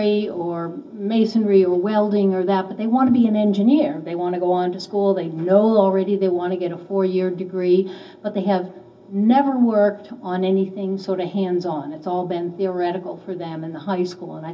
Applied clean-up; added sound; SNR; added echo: none; none; none; reverberation time 0.4 s.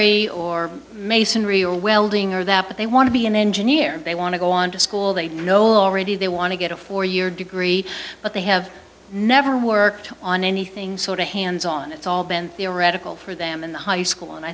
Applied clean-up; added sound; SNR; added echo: none; none; none; none.